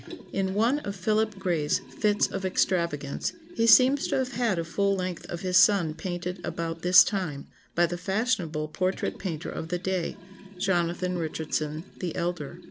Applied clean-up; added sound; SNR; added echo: none; Liquid; 18 dB; none.